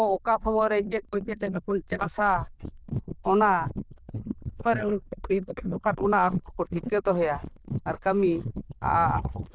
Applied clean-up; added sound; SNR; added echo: neural diffusion model UNIVERSE++.